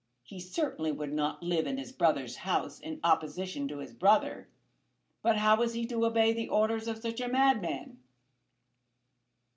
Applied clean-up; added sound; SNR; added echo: none; none; none; none.